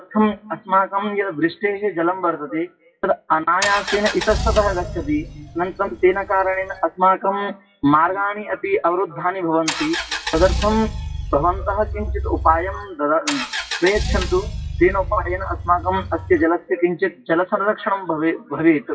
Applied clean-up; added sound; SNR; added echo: classical method WPE with log-MMSE.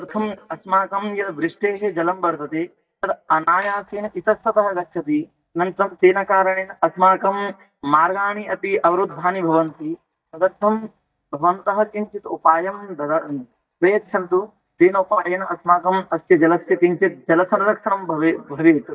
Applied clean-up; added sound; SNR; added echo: neural mask model DeepFilterNet 3.